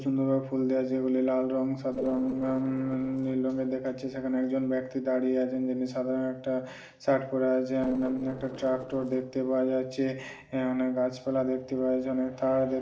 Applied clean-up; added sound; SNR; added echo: neural separator model SepFormer DNS4.